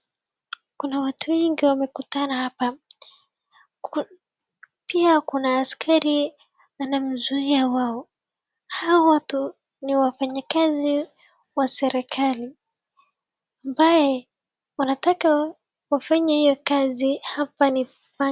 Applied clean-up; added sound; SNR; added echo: none; none; none; none.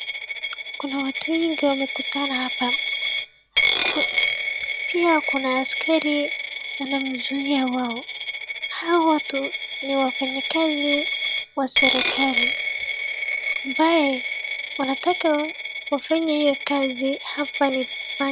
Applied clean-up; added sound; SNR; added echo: none; Coin (dropping); 2 dB; none.